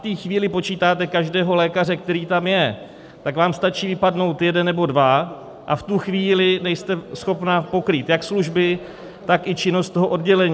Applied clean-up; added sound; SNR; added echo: none; none; none; none.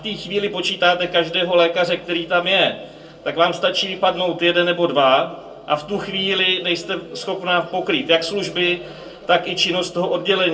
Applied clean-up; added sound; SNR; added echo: none; none; none; reverberation time 0.2 s.